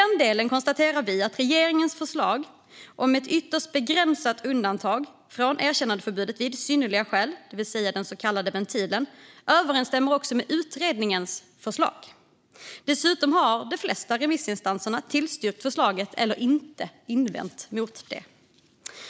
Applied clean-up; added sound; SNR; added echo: none; none; none; none.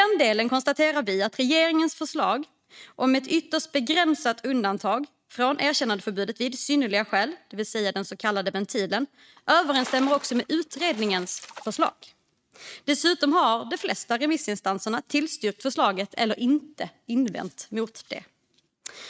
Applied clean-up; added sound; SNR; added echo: neural mask model RNNoise.